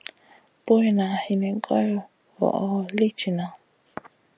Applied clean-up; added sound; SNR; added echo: none; none; none; none.